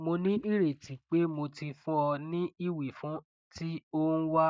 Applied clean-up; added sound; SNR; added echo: neural mask model DeepFilterNet 3.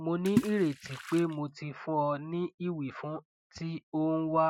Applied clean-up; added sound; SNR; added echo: classical method Wiener filter.